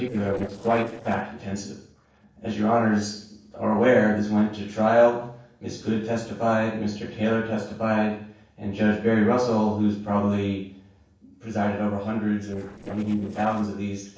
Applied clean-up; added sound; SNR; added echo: neural separator model SepFormer DNS4.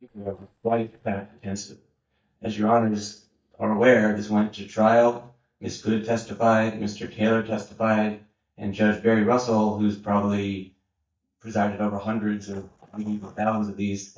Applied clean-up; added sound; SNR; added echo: neural mask model DeepFilterNet 3.